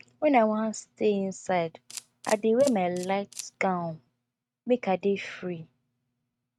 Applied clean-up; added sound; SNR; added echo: neural mask model RNNoise.